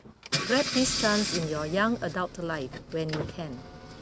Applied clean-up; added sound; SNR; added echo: none; Engine / Car; 5 dB; none.